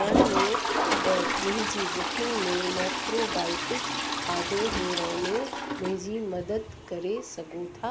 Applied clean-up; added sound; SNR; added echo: none; Toilet flush; -2 dB; none.